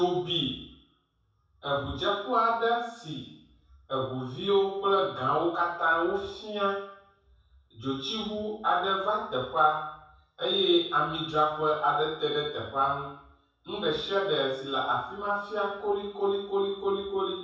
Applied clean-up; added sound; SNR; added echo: none; none; none; reverberation time 0.7 s.